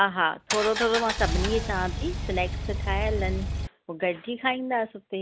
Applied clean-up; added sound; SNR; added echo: none; Engine; 1 dB; none.